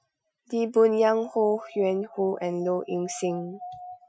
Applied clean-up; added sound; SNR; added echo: classical method Wiener filter.